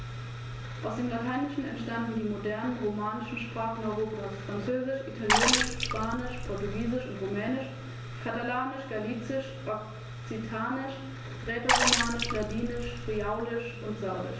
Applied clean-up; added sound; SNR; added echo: none; Water / Splash, splatter; -3 dB; none.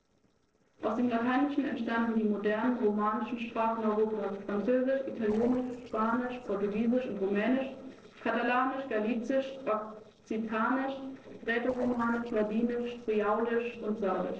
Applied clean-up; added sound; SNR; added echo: neural separator model SepFormer DNS4.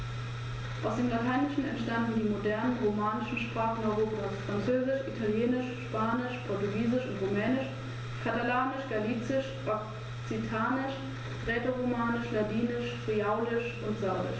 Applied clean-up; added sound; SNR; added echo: none; none; none; none.